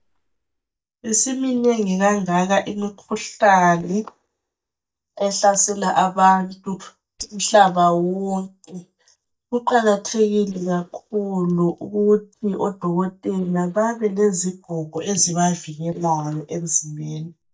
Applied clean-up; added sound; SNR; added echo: neural mask model DeepFilterNet 3.